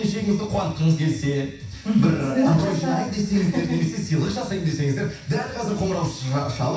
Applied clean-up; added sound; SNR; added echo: none; none; none; reverberation time 0.7 s.